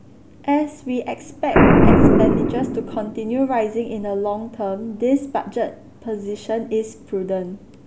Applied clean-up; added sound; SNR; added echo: none; Boom; -3 dB; none.